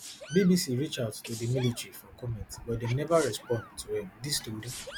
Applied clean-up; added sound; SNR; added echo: none; Sneeze; 16 dB; none.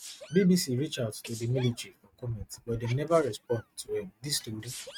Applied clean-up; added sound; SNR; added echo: neural mask model RNNoise.